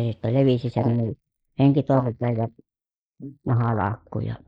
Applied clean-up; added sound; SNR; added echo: neural mask model Resemble Enhance denoiser.